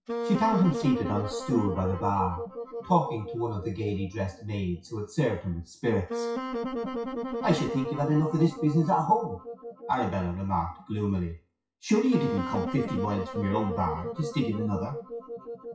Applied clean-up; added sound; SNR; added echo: classical method WPE with log-MMSE.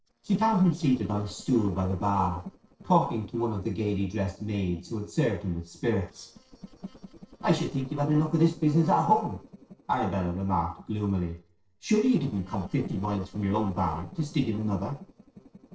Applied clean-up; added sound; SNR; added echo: neural separator model SepFormer DNS4.